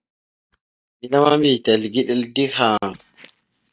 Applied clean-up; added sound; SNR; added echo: neural mask model DeepFilterNet 3.